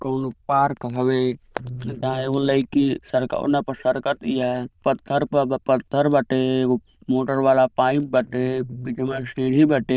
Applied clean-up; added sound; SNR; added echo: neural diffusion model UNIVERSE++.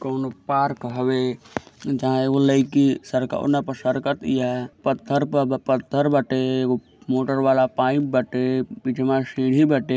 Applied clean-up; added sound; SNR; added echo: none; none; none; none.